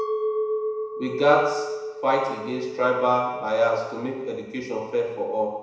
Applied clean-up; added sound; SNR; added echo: none; Chink, clink; 7 dB; reverberation time 1.0 s.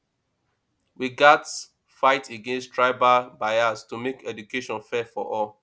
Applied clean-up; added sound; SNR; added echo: none; none; none; none.